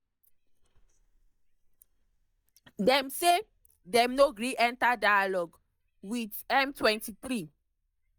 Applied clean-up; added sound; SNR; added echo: neural mask model DeepFilterNet 3.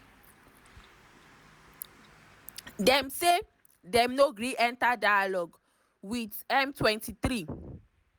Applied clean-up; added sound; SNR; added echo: none; none; none; none.